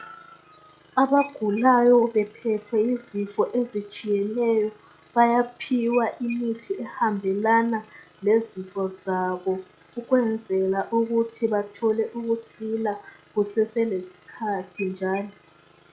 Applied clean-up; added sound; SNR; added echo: classical method log-MMSE.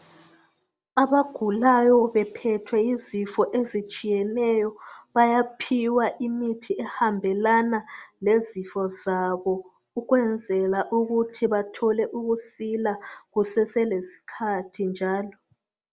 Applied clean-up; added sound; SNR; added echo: none; none; none; none.